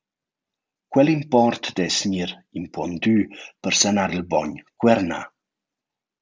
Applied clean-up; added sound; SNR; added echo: none; none; none; none.